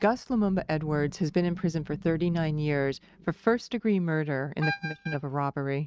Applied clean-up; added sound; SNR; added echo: neural mask model RNNoise.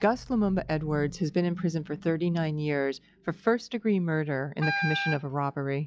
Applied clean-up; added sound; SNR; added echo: classical method log-MMSE.